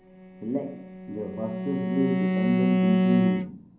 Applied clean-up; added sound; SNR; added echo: none; Bowed string instrument; -4 dB; reverberation time 0.6 s.